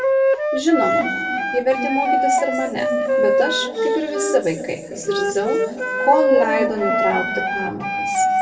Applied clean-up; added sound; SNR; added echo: none; Wind instrument, woodwind instrument; -2 dB; reverberation time 2.1 s.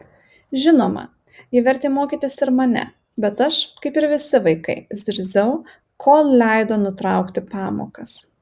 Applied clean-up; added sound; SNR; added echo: none; none; none; none.